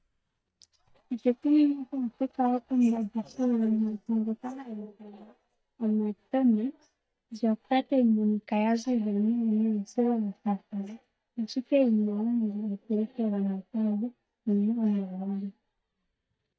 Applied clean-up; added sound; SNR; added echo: neural mask model DeepFilterNet 3.